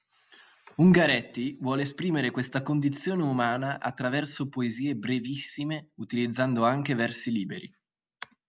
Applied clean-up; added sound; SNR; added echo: none; none; none; none.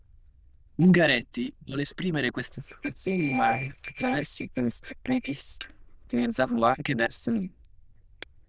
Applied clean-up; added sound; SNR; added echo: neural diffusion model UNIVERSE++.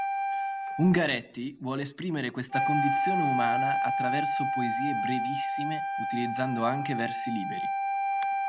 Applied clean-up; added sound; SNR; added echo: none; Wind instrument, woodwind instrument; -2 dB; none.